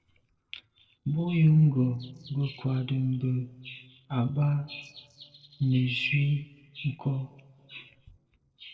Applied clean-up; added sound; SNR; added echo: neural separator model SepFormer DNS4.